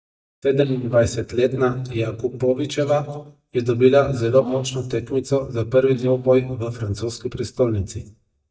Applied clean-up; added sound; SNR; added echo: neural mask model DeepFilterNet 3.